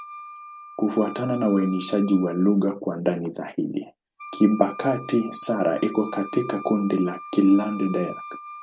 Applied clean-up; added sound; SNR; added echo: none; Wind instrument, woodwind instrument; 16 dB; none.